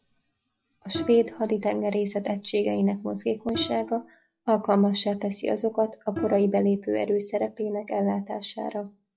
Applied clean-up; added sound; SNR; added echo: classical method log-MMSE.